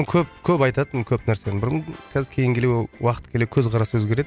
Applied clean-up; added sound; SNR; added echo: none; none; none; none.